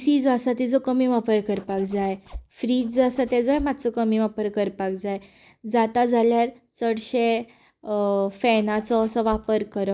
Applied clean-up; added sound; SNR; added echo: neural mask model DeepFilterNet 3.